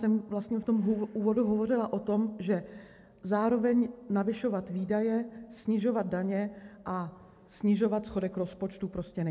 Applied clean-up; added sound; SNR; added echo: none; none; none; none.